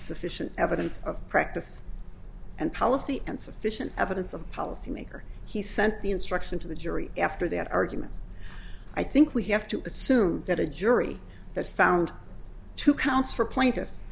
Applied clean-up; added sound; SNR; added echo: none; none; none; none.